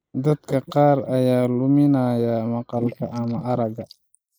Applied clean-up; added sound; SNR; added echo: neural mask model Resemble Enhance denoiser.